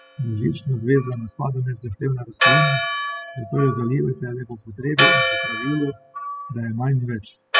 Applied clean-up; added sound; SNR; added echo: classical method spectral subtraction.